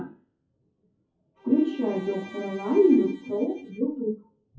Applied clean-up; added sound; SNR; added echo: classical method WPE with log-MMSE.